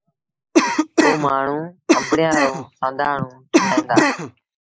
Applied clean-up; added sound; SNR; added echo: neural mask model Resemble Enhance denoiser.